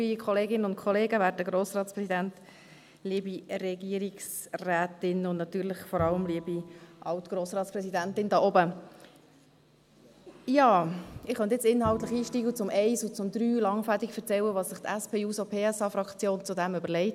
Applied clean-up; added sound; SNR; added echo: none; Bowed string instrument; 17 dB; none.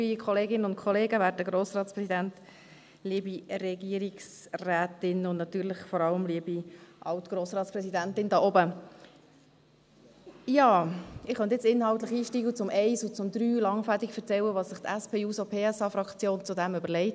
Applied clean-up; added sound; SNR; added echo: none; none; none; none.